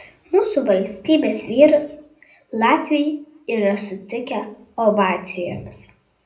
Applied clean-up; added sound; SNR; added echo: none; none; none; reverberation time 0.5 s.